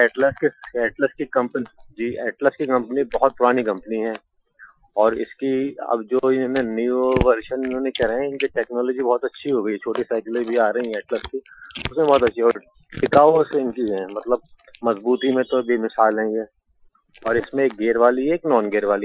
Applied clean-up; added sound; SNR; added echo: classical method Wiener filter.